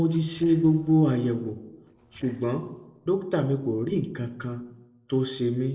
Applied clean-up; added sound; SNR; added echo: neural separator model SepFormer DNS4.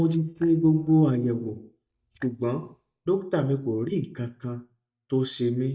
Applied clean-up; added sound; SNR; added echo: neural mask model DeepFilterNet 3.